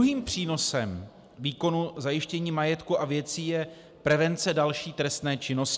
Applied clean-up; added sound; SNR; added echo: none; none; none; none.